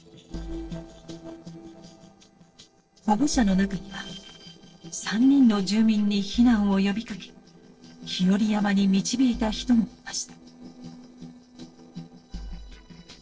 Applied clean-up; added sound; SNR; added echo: neural separator model SepFormer DNS4.